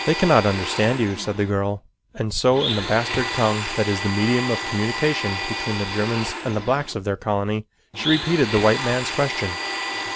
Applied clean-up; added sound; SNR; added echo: none; Domestic sounds, home sounds; 7 dB; none.